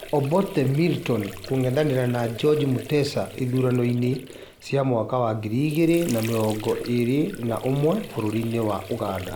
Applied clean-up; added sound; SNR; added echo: none; Sink (filling or washing) / Water; 16 dB; none.